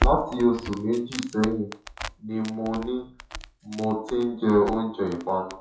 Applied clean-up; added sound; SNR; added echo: classical method WPE with log-MMSE.